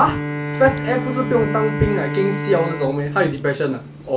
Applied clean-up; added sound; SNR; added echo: none; Bowed string instrument; 5 dB; none.